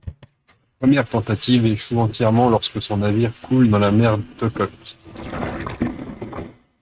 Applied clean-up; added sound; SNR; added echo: neural mask model RNNoise.